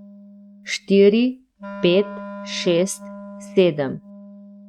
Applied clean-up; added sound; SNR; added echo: neural mask model RNNoise.